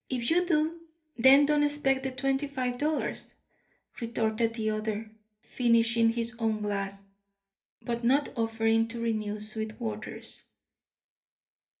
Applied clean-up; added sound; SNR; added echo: none; none; none; reverberation time 0.3 s.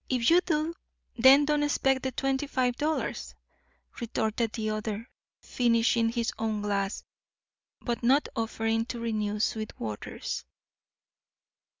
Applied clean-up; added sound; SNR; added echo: none; none; none; none.